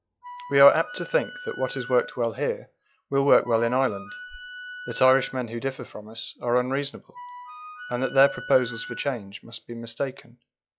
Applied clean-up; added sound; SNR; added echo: classical method log-MMSE.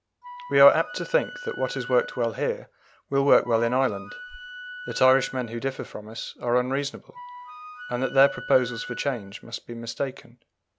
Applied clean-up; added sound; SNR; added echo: none; Wind instrument, woodwind instrument; 14 dB; none.